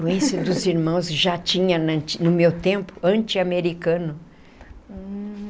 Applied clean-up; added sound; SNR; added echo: none; none; none; none.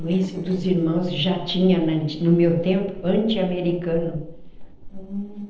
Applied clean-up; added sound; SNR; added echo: neural separator model SepFormer DNS4.